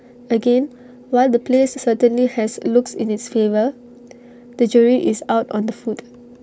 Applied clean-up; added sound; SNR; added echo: none; none; none; none.